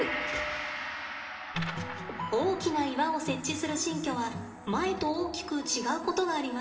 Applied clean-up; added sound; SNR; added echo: none; Gong; 9 dB; reverberation time 3.0 s.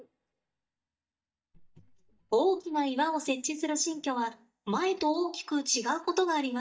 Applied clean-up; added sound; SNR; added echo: neural mask model DeepFilterNet 3.